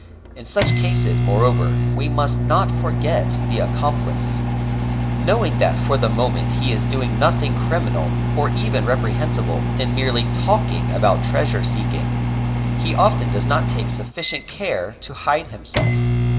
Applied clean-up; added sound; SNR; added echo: none; Microwave oven; -4 dB; reverberation time 1.9 s.